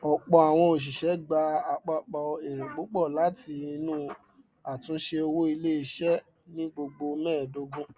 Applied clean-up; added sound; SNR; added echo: none; none; none; none.